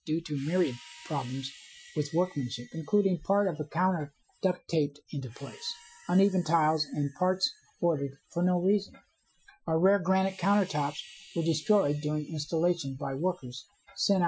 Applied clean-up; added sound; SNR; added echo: classical method Wiener filter.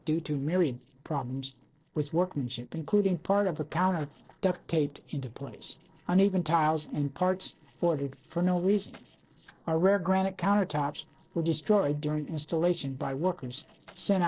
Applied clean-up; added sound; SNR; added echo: neural separator model SepFormer DNS4.